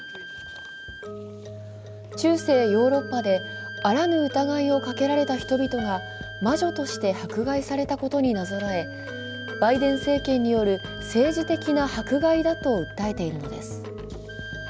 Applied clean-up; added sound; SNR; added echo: none; Piano + Wind instrument, woodwind instrument; 15 dB; none.